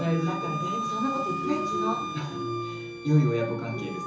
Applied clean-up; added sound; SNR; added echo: none; Wind instrument, woodwind instrument; 6 dB; reverberation time 0.7 s.